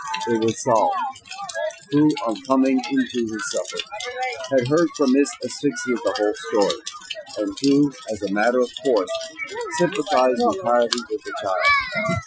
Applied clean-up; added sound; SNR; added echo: classical method Wiener filter.